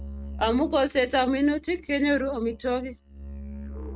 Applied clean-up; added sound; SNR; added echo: neural mask model RNNoise.